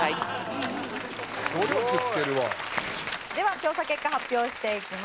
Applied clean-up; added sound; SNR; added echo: none; Tick-tock; 17 dB; none.